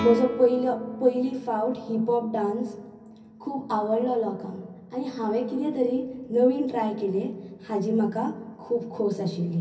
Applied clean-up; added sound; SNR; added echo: none; Guitar; 16 dB; reverberation time 0.3 s.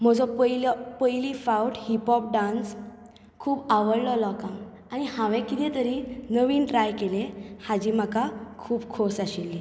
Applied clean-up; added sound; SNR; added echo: none; none; none; none.